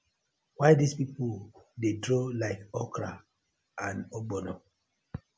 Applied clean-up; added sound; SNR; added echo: none; none; none; none.